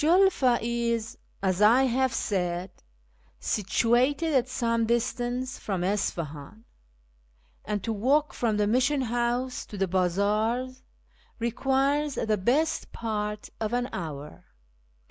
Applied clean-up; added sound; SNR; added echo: none; none; none; none.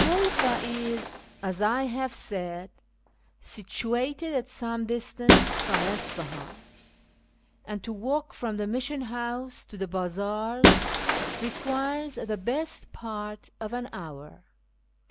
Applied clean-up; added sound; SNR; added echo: none; Shatter; -2 dB; none.